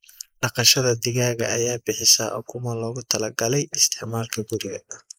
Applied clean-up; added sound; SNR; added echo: neural mask model Resemble Enhance denoiser.